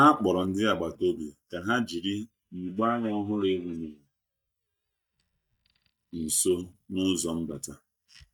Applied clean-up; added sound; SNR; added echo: neural mask model DeepFilterNet 3.